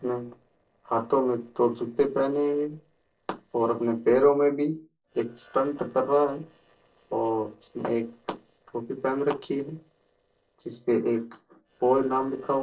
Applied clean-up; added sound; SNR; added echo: neural separator model SepFormer DNS4.